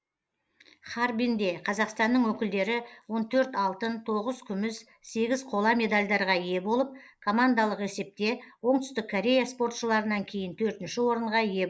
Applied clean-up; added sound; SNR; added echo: neural mask model Resemble Enhance denoiser.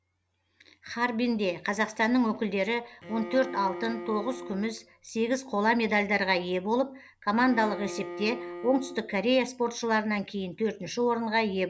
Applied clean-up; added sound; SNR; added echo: none; Bowed string instrument; 12 dB; none.